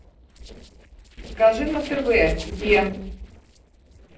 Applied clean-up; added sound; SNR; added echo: neural separator model SepFormer DNS4.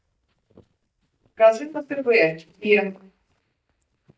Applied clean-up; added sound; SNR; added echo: neural mask model DeepFilterNet 3.